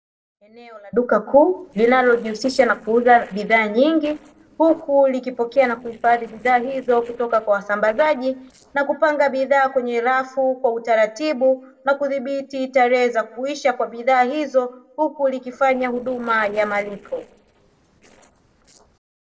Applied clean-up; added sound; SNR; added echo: neural separator model SepFormer DNS4.